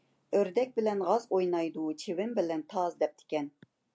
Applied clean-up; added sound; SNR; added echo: none; none; none; none.